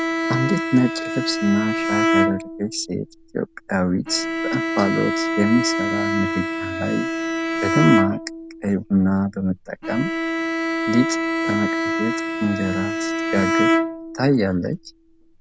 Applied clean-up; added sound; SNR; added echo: none; Bowed string instrument; 0 dB; none.